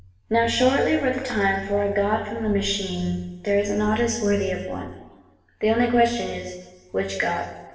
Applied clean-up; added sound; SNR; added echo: none; none; none; reverberation time 1.2 s.